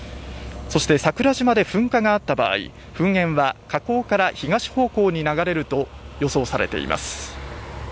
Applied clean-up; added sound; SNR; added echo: none; none; none; none.